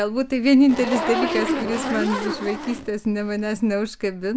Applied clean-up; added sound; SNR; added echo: none; Zipper (clothing); 7 dB; none.